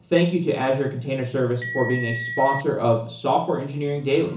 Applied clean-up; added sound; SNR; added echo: none; Telephone; 12 dB; reverberation time 0.7 s.